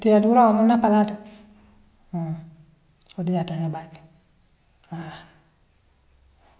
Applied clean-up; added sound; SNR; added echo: none; none; none; none.